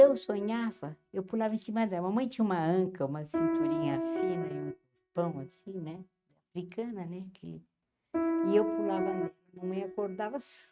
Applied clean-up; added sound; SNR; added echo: neural mask model RNNoise.